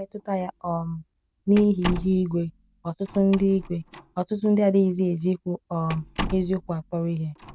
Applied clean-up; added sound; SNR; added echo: none; Slam; 13 dB; none.